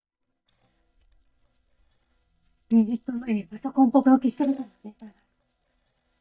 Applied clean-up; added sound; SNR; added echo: neural mask model DeepFilterNet 3.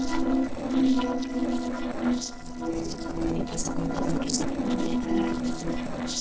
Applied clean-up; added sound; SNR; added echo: neural separator model SepFormer DNS4.